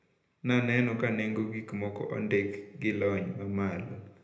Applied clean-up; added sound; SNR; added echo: none; none; none; reverberation time 0.7 s.